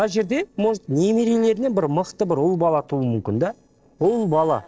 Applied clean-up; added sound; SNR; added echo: neural separator model SepFormer DNS4.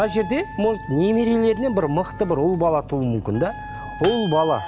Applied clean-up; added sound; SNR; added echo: none; Wind instrument, woodwind instrument + Microwave oven; 13 dB; none.